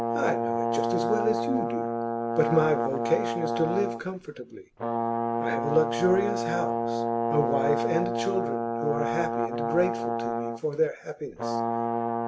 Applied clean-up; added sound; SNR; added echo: none; Brass instrument; -1 dB; none.